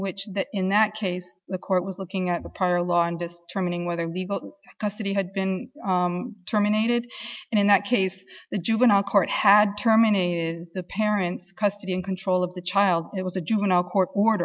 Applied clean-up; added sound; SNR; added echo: none; none; none; none.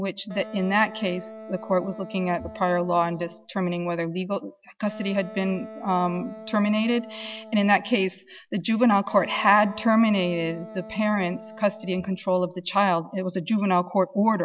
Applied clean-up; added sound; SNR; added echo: none; Wind instrument, woodwind instrument; 17 dB; none.